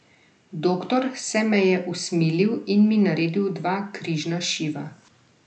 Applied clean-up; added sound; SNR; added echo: none; none; none; none.